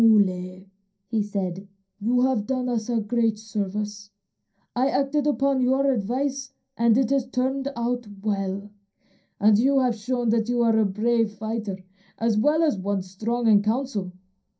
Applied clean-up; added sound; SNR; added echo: none; none; none; reverberation time 0.3 s.